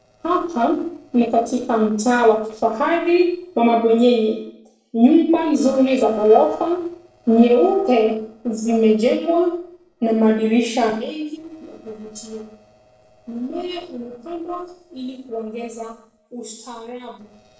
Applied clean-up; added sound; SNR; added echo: neural separator model SepFormer DNS4.